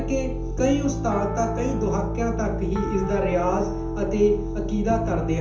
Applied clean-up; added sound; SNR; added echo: none; Piano; 2 dB; reverberation time 0.6 s.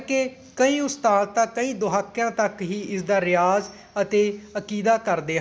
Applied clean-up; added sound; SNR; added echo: none; none; none; none.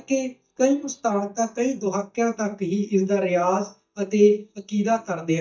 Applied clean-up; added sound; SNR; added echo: neural mask model DeepFilterNet 3.